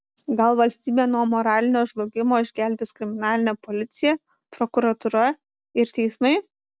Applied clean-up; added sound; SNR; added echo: none; none; none; none.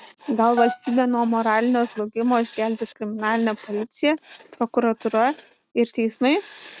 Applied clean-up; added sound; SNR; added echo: neural mask model RNNoise.